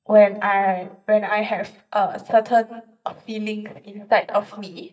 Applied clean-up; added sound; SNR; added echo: neural mask model DeepFilterNet 3.